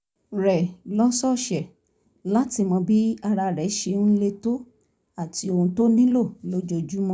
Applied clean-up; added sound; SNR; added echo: none; none; none; none.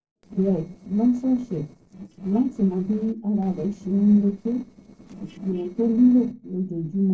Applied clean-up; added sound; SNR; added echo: neural separator model SepFormer DNS4.